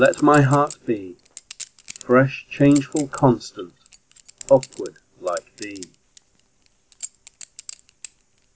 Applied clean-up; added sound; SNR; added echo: none; Chink, clink; 19 dB; none.